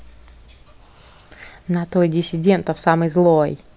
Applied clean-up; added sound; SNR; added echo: none; none; none; none.